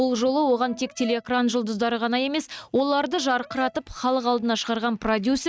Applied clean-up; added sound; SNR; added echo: neural mask model RNNoise.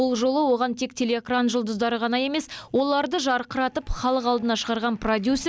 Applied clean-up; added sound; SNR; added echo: none; none; none; none.